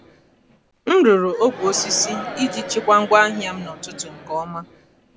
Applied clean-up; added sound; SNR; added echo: none; Crowd; 14 dB; none.